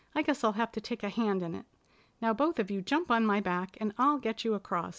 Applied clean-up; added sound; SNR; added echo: none; none; none; none.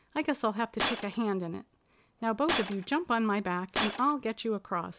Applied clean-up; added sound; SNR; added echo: none; Shatter; 3 dB; none.